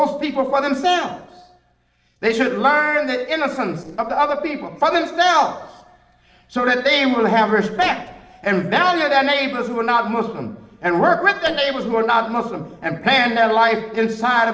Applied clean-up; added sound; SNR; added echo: neural separator model SepFormer DNS4.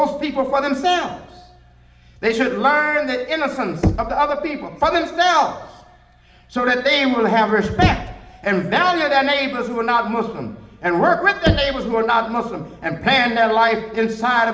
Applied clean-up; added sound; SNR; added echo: none; Knock; 8 dB; reverberation time 0.7 s.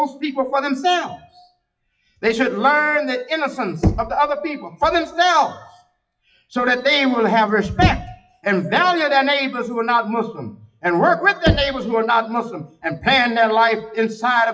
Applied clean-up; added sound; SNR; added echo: classical method WPE with log-MMSE.